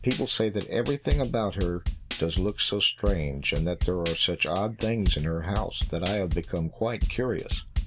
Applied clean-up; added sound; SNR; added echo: none; Drum / Drum kit; 3 dB; none.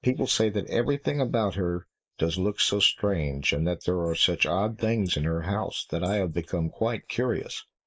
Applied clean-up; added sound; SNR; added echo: neural mask model Resemble Enhance denoiser.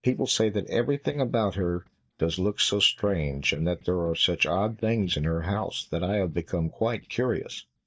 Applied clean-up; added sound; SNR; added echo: neural mask model DeepFilterNet 3.